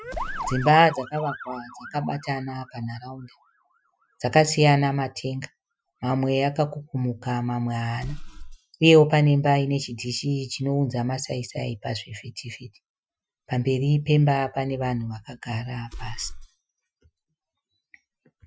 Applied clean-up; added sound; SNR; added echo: classical method Wiener filter.